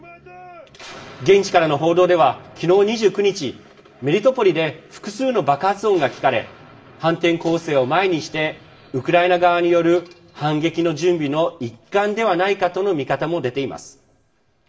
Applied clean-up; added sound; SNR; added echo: none; none; none; reverberation time 0.5 s.